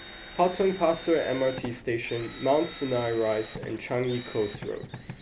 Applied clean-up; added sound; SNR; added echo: none; Drill; 14 dB; none.